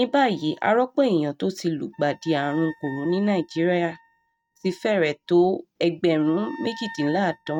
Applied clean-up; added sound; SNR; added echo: neural mask model RNNoise.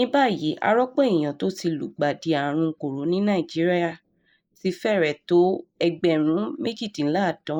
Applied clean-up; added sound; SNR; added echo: neural mask model Resemble Enhance denoiser.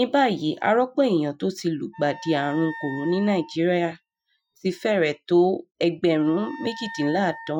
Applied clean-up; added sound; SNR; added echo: classical method Wiener filter.